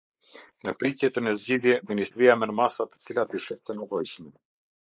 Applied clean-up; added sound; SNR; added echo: neural mask model Resemble Enhance denoiser.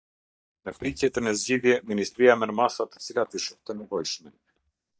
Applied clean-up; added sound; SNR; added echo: neural mask model DeepFilterNet 3.